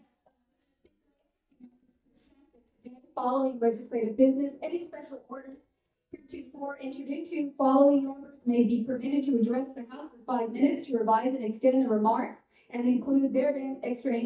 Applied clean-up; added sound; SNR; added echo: neural mask model DeepFilterNet 3.